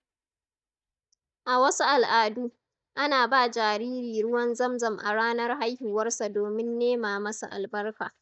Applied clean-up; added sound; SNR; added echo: neural mask model DeepFilterNet 3.